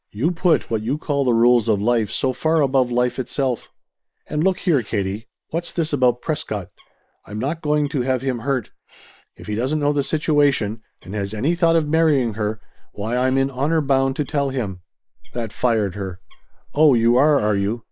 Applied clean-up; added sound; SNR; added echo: neural mask model Resemble Enhance denoiser.